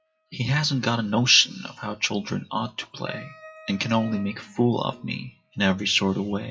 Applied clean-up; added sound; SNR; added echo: classical method WPE with log-MMSE.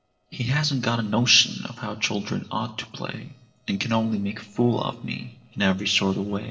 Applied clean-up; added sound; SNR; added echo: neural separator model SepFormer DNS4.